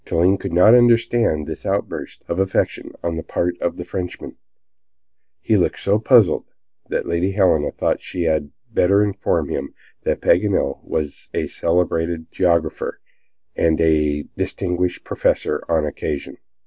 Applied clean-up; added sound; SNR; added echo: none; none; none; none.